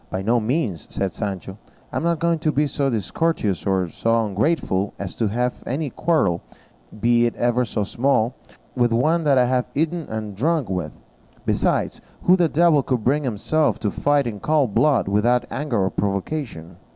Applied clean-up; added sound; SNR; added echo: none; none; none; none.